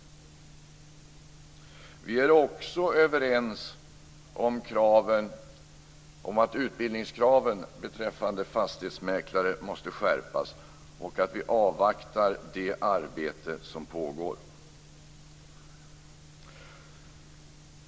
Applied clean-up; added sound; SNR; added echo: none; none; none; none.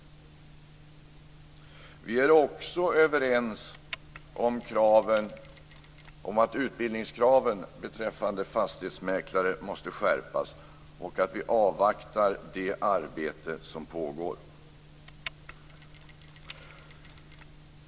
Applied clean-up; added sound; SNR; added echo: none; Mechanisms; 19 dB; none.